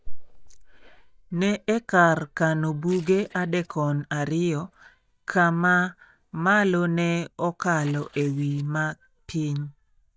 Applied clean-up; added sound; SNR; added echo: neural mask model DeepFilterNet 3.